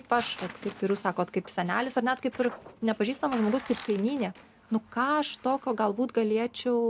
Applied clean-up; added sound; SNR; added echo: none; Tearing; 19 dB; none.